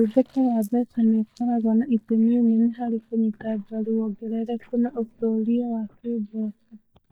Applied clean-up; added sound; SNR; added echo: neural mask model DeepFilterNet 3.